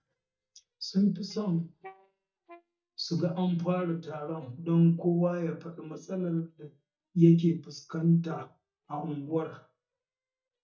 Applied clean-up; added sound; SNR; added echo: neural mask model DeepFilterNet 3.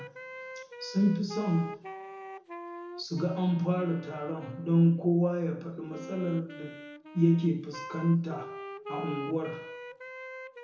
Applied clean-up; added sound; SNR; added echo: none; Wind instrument, woodwind instrument; 13 dB; reverberation time 0.6 s.